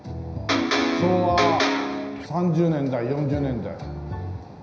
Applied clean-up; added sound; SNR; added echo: none; Electric guitar; -1 dB; reverberation time 0.9 s.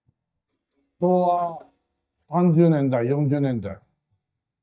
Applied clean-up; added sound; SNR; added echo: neural mask model DeepFilterNet 3.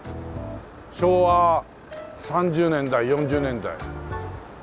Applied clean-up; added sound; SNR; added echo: none; none; none; none.